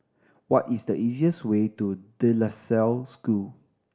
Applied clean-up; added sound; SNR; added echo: none; none; none; none.